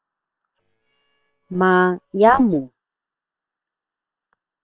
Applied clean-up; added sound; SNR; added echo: neural separator model SepFormer WHAM!.